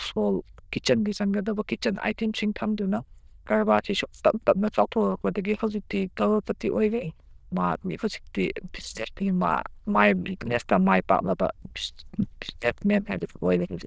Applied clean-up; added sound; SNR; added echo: neural diffusion model UNIVERSE++.